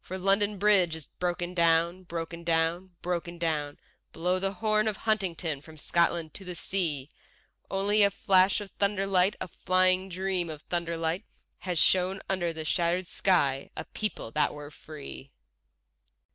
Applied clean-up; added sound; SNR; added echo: none; none; none; none.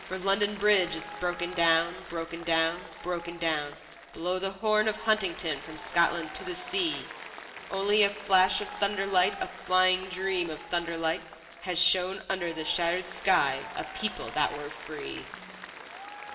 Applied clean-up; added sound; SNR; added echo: none; Applause; 14 dB; reverberation time 1.3 s.